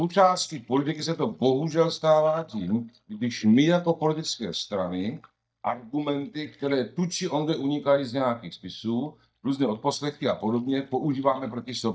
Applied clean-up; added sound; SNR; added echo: neural mask model DeepFilterNet 3.